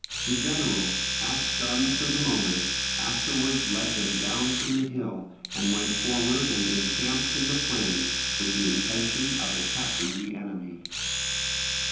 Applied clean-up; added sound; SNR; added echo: none; Domestic sounds, home sounds; -2 dB; reverberation time 0.9 s.